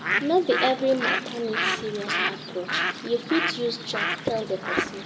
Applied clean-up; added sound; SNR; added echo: none; Bird; 1 dB; reverberation time 1.2 s.